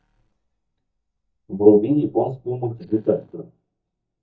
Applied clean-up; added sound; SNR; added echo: neural mask model DeepFilterNet 3.